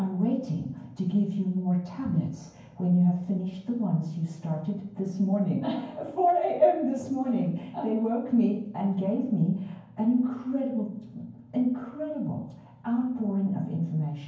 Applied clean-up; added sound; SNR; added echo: none; none; none; reverberation time 0.9 s.